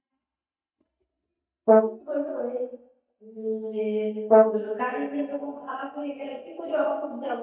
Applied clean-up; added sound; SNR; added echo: neural mask model DeepFilterNet 3.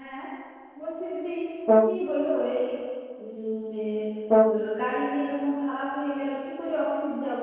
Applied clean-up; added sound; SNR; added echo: neural separator model SepFormer DNS4.